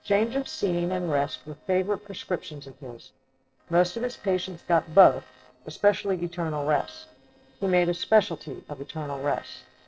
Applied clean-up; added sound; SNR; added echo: neural separator model SepFormer DNS4.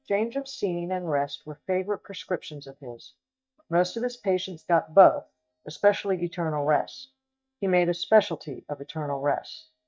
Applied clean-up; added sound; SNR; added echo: neural mask model DeepFilterNet 3.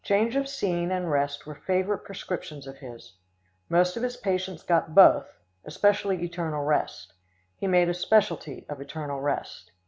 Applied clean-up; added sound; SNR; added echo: none; none; none; none.